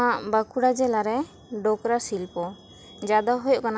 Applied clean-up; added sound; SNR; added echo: none; none; none; none.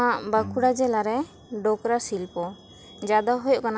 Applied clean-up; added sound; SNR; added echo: none; Bowed string instrument; 18 dB; none.